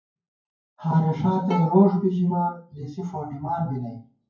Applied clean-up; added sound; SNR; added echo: classical method WPE with log-MMSE.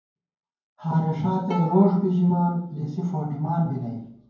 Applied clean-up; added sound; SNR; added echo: none; Bowed string instrument; 15 dB; reverberation time 0.9 s.